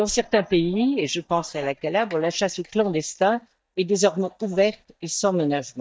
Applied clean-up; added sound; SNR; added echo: neural mask model DeepFilterNet 3.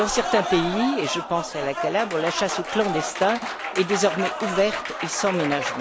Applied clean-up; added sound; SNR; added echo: none; Applause; 5 dB; none.